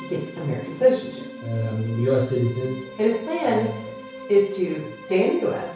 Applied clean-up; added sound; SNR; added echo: none; Bowed string instrument; 16 dB; reverberation time 0.6 s.